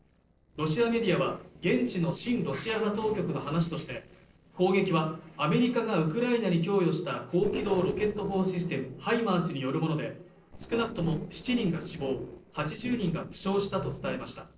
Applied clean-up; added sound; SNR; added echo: neural separator model SepFormer DNS4.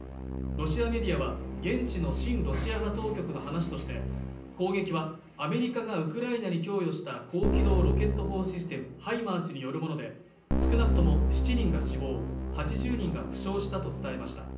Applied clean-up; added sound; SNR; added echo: none; Keyboard (musical); -1 dB; reverberation time 0.6 s.